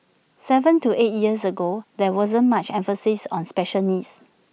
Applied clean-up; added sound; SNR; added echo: none; none; none; none.